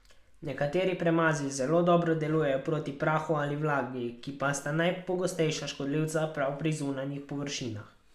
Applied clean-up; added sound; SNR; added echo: none; none; none; none.